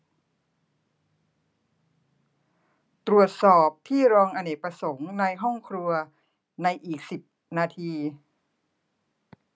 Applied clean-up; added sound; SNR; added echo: none; none; none; none.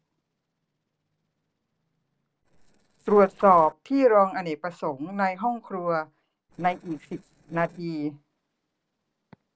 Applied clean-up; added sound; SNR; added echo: neural separator model SepFormer DNS4.